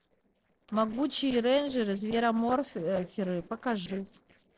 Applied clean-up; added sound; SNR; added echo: neural separator model SepFormer DNS4.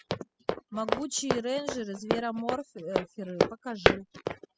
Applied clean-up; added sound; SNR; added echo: classical method spectral subtraction.